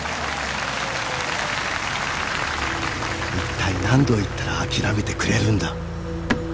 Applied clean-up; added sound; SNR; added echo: none; Motor vehicle (road); 7 dB; none.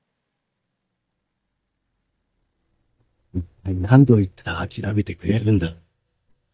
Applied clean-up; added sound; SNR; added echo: neural mask model DeepFilterNet 3.